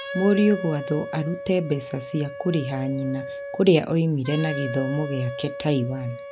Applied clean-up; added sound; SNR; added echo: none; Wind instrument, woodwind instrument; 10 dB; none.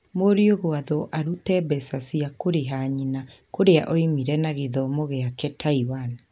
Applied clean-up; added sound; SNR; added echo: none; none; none; none.